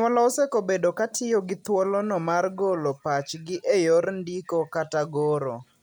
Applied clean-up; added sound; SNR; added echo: none; none; none; none.